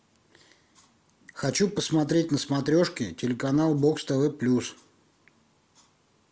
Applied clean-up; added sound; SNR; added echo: none; none; none; none.